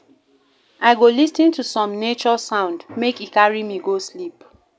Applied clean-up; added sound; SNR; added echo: none; none; none; none.